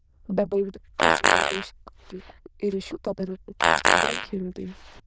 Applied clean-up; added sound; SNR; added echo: neural diffusion model UNIVERSE++.